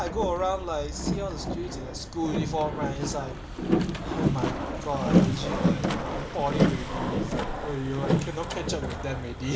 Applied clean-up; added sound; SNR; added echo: none; Boat, Water vehicle; -4 dB; none.